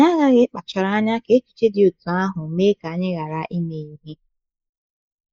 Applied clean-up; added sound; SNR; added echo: neural mask model Resemble Enhance denoiser.